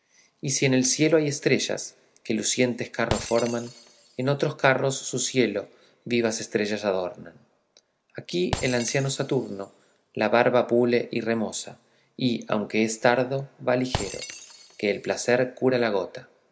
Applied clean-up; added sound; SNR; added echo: none; Shatter; 16 dB; none.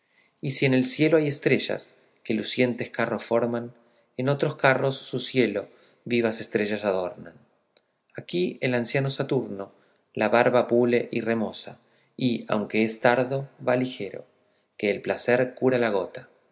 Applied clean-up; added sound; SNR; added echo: none; none; none; none.